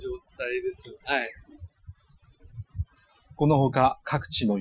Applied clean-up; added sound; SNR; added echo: classical method Wiener filter.